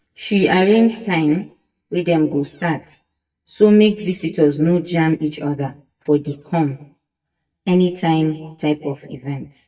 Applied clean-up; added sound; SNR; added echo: neural mask model DeepFilterNet 3.